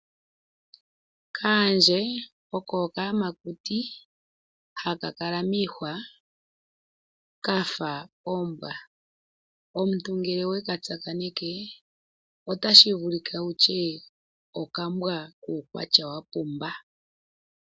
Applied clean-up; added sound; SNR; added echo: none; none; none; none.